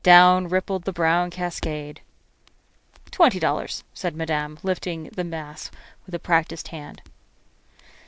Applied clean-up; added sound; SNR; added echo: neural separator model SepFormer DNS4.